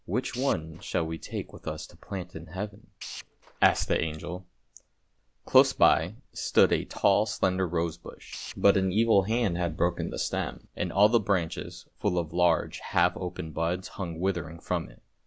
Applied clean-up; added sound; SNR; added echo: none; Tools; 15 dB; none.